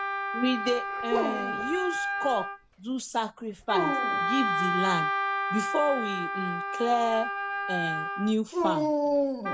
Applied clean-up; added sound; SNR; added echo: none; Dog + Wind instrument, woodwind instrument; -1 dB; none.